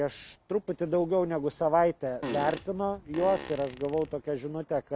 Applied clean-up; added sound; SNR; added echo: none; Fart; 10 dB; none.